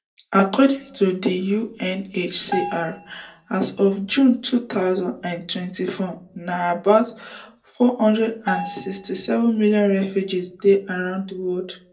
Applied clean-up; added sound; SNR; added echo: none; Bell; 12 dB; reverberation time 0.2 s.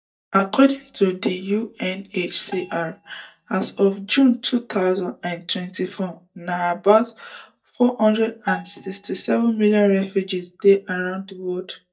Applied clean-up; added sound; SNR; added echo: neural mask model DeepFilterNet 3.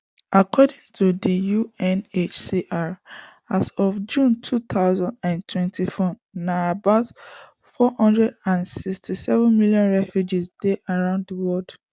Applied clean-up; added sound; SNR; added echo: none; none; none; none.